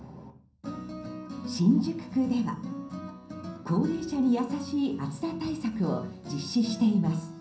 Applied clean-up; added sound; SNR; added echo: none; none; none; reverberation time 0.6 s.